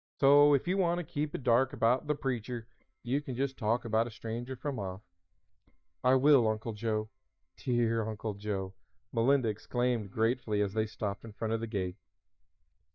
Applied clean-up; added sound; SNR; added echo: neural mask model DeepFilterNet 3.